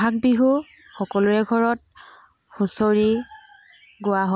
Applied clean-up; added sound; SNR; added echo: none; none; none; none.